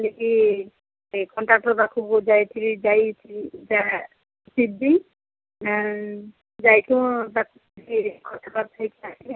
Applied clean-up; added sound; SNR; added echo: none; none; none; none.